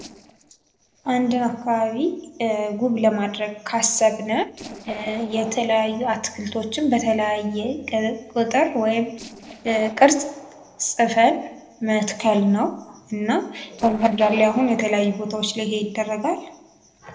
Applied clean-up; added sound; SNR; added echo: neural separator model SepFormer DNS4.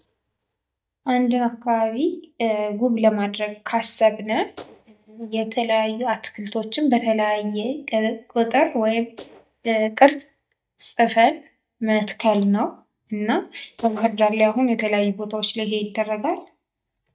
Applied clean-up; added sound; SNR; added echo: neural mask model DeepFilterNet 3.